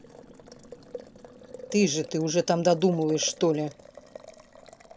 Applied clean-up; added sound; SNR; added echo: none; Boiling; 17 dB; none.